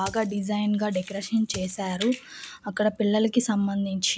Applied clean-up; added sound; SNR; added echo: none; Coin (dropping); 16 dB; none.